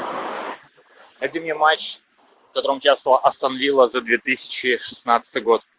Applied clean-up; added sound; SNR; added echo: none; none; none; none.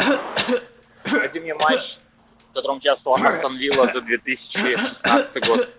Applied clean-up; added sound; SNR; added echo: none; Cough; 1 dB; none.